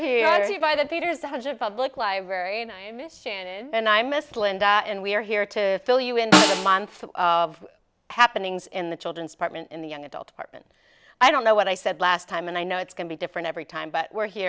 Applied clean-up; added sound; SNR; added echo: none; Snare drum; 0 dB; none.